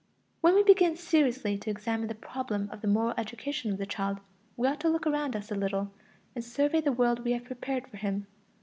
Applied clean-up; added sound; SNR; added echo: none; none; none; none.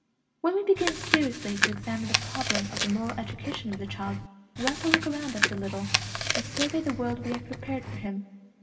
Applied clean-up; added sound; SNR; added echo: none; Chewing, mastication; 0 dB; reverberation time 1.9 s.